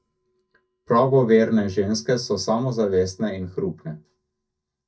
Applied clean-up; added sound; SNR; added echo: neural mask model DeepFilterNet 3.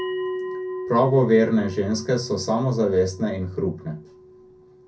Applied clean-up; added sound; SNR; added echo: none; Bell; 11 dB; reverberation time 0.3 s.